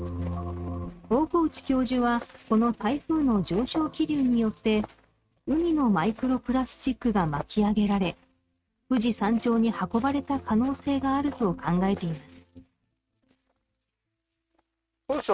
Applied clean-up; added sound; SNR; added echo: neural mask model RNNoise.